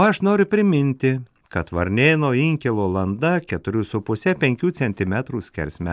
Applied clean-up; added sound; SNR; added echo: none; none; none; none.